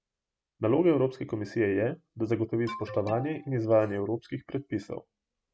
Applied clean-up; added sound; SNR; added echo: none; Alarm; 14 dB; none.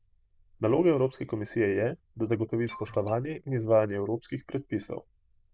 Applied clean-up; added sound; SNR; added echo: neural diffusion model UNIVERSE++.